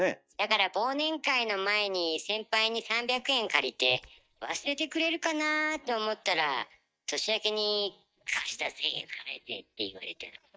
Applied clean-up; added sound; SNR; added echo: neural mask model DeepFilterNet 3.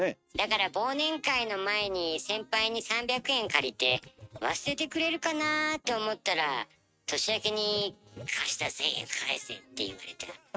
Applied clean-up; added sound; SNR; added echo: neural mask model RNNoise.